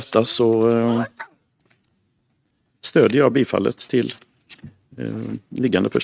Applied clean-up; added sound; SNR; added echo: neural mask model RNNoise.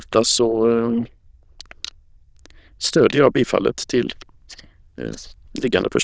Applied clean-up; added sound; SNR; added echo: neural diffusion model UNIVERSE++.